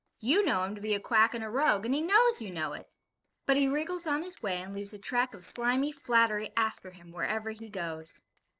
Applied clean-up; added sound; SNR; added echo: neural separator model SepFormer DNS4.